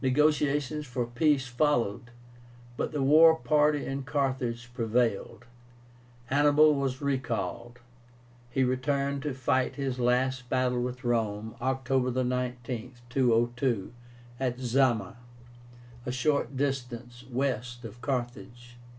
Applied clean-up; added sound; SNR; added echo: none; none; none; none.